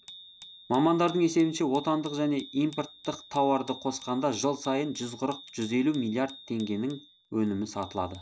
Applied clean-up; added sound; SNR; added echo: none; Bicycle bell; 19 dB; none.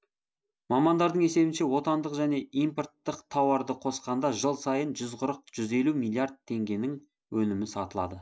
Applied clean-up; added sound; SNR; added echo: none; none; none; none.